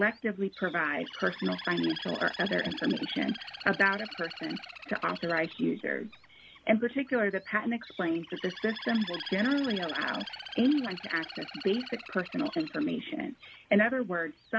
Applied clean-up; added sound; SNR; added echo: none; Bird; 13 dB; none.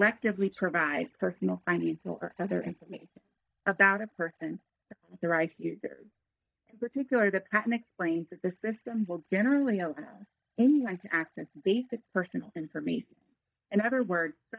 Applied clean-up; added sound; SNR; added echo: neural mask model DeepFilterNet 3.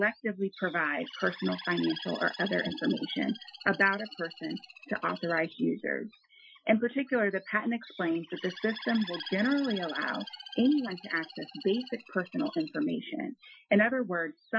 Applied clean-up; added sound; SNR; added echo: classical method Wiener filter.